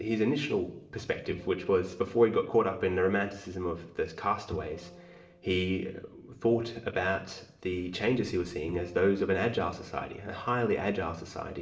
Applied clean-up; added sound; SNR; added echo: neural separator model SepFormer DNS4.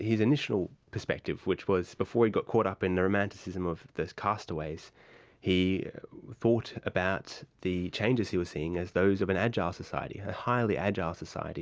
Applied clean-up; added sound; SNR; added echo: none; none; none; none.